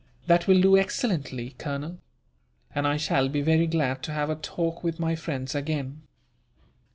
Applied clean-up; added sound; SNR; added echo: none; none; none; none.